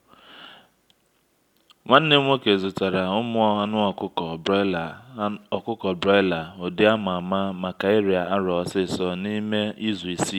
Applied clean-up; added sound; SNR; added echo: none; none; none; none.